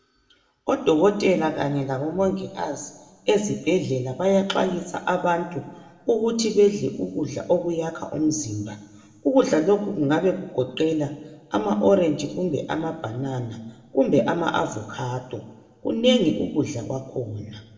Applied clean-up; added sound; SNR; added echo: none; none; none; reverberation time 1.2 s.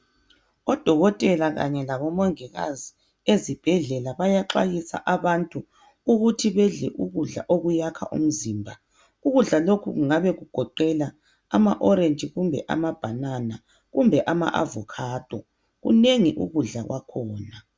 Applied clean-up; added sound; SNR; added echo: none; none; none; none.